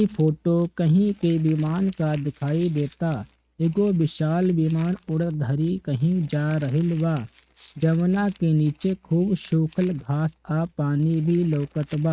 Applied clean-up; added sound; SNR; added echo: neural mask model RNNoise.